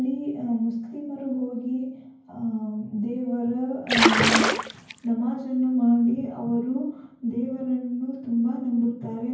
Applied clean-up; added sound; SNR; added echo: none; Splash, splatter; -4 dB; reverberation time 0.9 s.